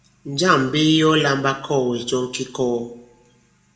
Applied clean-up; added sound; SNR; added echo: none; none; none; reverberation time 0.6 s.